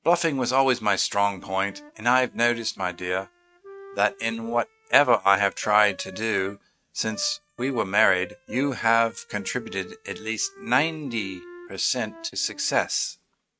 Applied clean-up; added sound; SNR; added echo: neural mask model RNNoise.